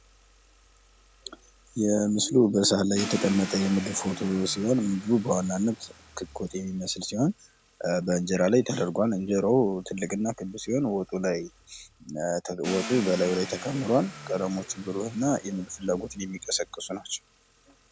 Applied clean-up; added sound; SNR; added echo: none; Car; 16 dB; none.